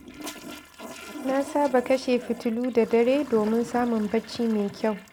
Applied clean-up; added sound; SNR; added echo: none; Toilet flush; 16 dB; none.